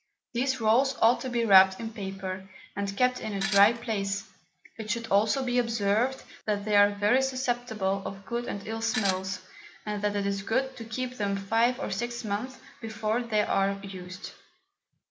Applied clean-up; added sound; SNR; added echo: none; Tools; 5 dB; none.